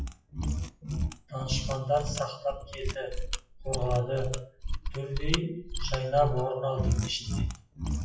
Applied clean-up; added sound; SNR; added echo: classical method WPE with log-MMSE.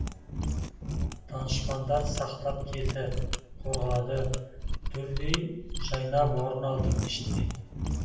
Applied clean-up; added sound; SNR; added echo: none; Mechanisms; 0 dB; reverberation time 0.7 s.